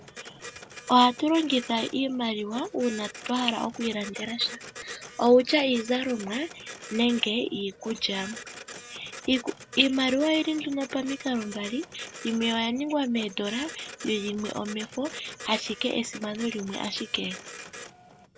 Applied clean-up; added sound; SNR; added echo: none; Printer; 15 dB; none.